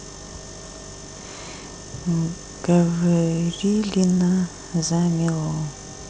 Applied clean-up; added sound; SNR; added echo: none; none; none; none.